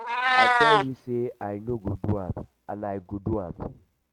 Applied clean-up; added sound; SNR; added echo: neural mask model RNNoise.